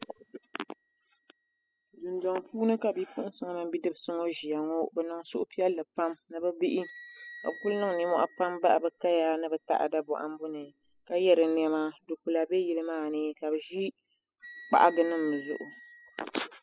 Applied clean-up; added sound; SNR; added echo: classical method spectral subtraction.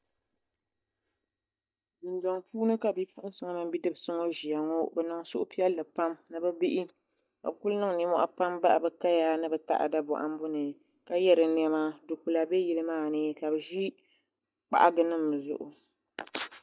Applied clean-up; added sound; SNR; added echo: neural mask model DeepFilterNet 3.